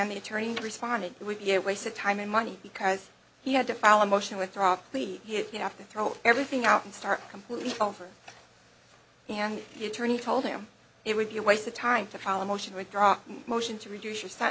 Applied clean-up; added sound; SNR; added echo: none; none; none; none.